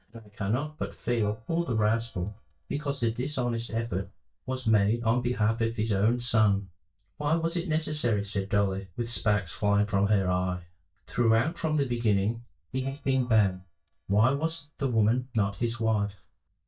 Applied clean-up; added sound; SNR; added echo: neural mask model DeepFilterNet 3.